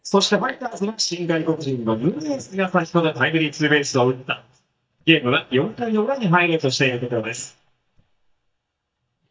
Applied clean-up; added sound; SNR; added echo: neural mask model DeepFilterNet 3.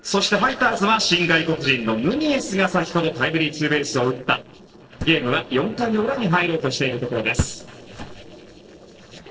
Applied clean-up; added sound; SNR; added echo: neural separator model SepFormer DNS4.